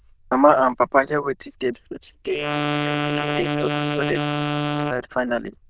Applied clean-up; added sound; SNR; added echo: neural diffusion model UNIVERSE++.